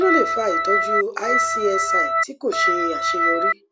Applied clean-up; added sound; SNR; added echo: none; Organ; -4 dB; none.